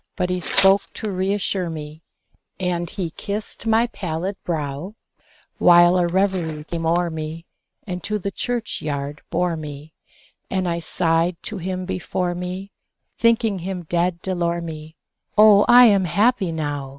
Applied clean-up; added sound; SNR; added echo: neural mask model RNNoise.